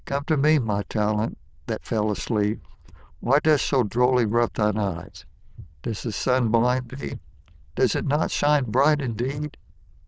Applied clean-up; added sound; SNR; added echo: neural diffusion model UNIVERSE++.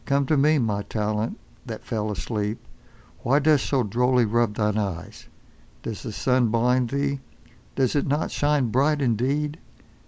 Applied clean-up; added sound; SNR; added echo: none; none; none; none.